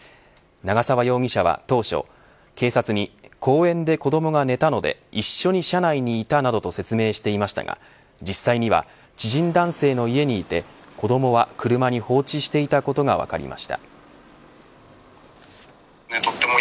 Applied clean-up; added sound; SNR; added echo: none; none; none; none.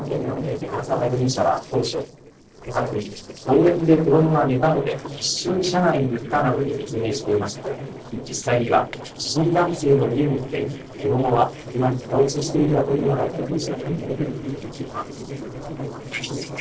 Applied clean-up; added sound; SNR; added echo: neural separator model SepFormer DNS4.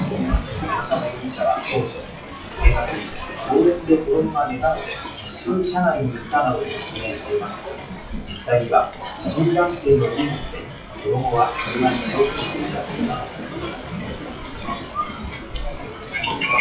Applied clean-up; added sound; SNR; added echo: classical method WPE with log-MMSE.